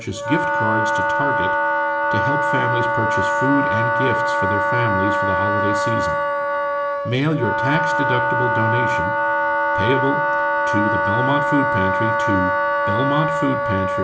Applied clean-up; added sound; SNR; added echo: none; Wind instrument, woodwind instrument; -5 dB; reverberation time 1.2 s.